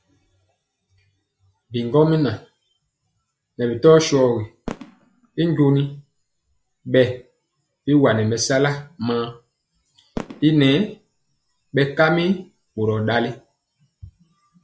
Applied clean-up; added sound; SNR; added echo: classical method log-MMSE.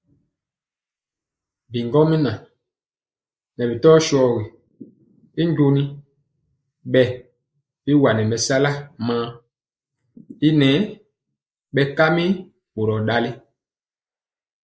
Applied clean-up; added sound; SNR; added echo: neural mask model Resemble Enhance denoiser.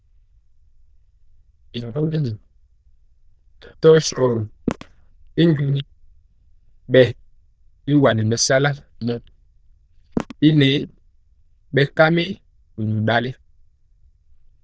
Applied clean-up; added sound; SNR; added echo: neural diffusion model UNIVERSE++.